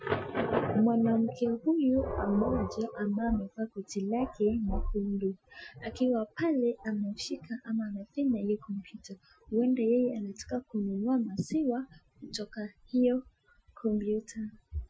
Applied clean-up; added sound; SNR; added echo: classical method Wiener filter.